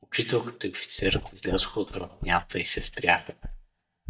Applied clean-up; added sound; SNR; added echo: neural mask model DeepFilterNet 3.